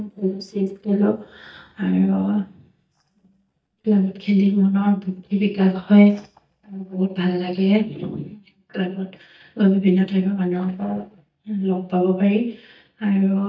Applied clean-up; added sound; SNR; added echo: neural mask model DeepFilterNet 3.